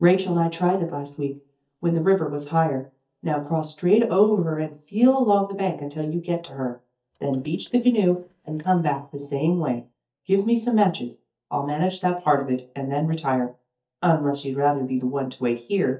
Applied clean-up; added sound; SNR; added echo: neural mask model DeepFilterNet 3.